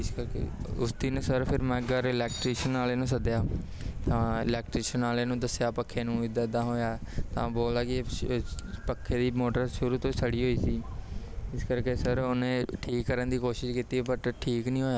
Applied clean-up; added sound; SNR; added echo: none; none; none; none.